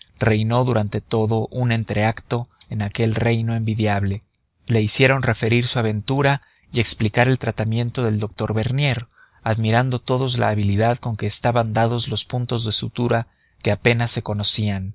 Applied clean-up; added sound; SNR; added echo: none; none; none; none.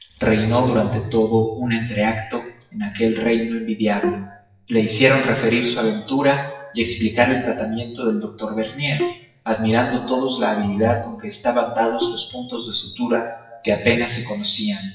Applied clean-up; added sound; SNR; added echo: classical method WPE with log-MMSE.